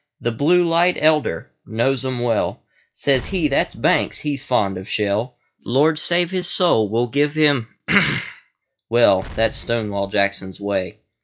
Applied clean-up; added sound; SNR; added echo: classical method log-MMSE.